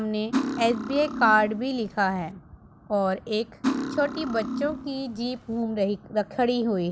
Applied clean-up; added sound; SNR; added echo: none; Cutlery, silverware; 6 dB; none.